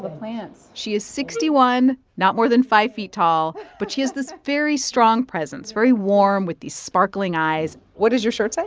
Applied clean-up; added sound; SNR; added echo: none; Wind instrument, woodwind instrument; 12 dB; none.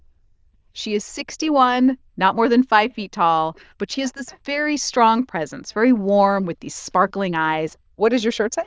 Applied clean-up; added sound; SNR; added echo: neural diffusion model UNIVERSE++.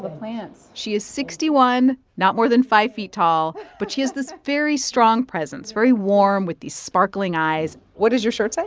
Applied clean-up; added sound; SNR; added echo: none; none; none; none.